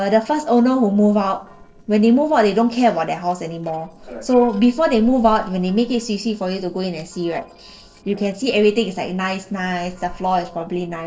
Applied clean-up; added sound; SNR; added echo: neural separator model SepFormer DNS4.